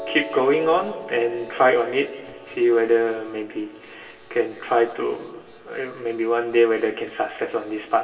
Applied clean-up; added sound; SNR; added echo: none; Piano; 18 dB; reverberation time 1.6 s.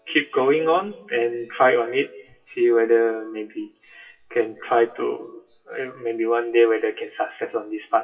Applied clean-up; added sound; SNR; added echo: classical method WPE with log-MMSE.